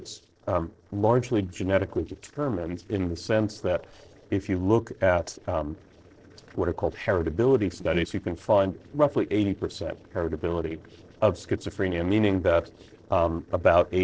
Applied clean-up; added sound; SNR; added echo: neural separator model SepFormer DNS4.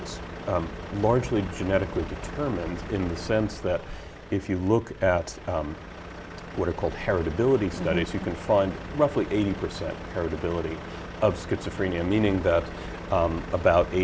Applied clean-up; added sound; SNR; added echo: none; Truck; 11 dB; none.